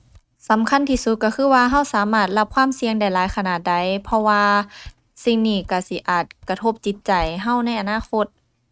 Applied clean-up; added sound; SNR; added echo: neural mask model RNNoise.